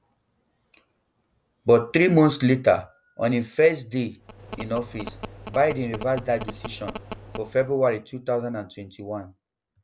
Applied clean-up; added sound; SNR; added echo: none; Telephone; 13 dB; none.